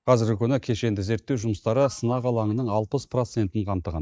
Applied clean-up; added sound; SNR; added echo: neural mask model DeepFilterNet 3.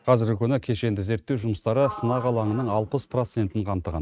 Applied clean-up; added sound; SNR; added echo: neural mask model RNNoise.